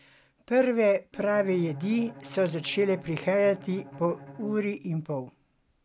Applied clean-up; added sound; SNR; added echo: none; Bowed string instrument; 20 dB; none.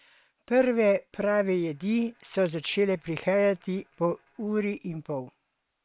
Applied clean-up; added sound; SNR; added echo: neural separator model SepFormer WHAM!.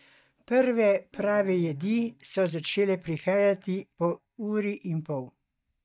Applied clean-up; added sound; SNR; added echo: neural mask model DeepFilterNet 3.